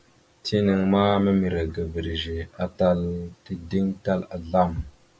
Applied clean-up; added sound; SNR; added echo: none; none; none; none.